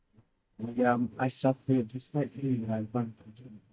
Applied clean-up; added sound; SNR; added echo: neural mask model DeepFilterNet 3.